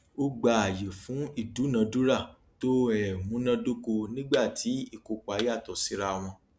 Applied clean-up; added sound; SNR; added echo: none; Thump, thud; 17 dB; none.